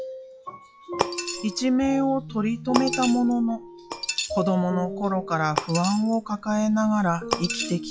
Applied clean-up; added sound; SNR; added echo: classical method log-MMSE.